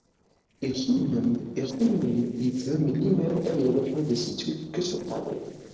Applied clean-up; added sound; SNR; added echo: neural separator model SepFormer DNS4.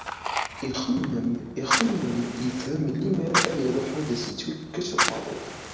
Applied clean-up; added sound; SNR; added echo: none; Fire; 3 dB; reverberation time 0.9 s.